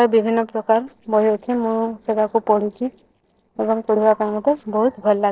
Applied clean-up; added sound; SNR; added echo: neural separator model SepFormer DNS4.